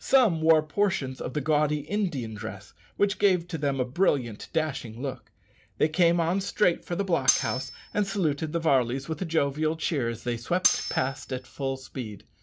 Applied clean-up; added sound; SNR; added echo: none; Cutlery, silverware; 5 dB; none.